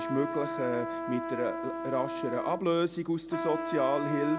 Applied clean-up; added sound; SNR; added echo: none; Trumpet; 4 dB; none.